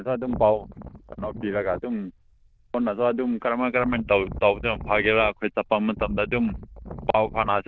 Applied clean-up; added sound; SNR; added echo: neural diffusion model UNIVERSE++.